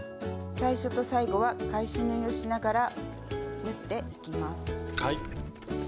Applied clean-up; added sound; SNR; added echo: none; Keys jangling; 4 dB; none.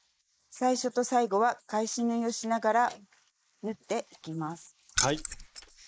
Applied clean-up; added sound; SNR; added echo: neural mask model Resemble Enhance denoiser.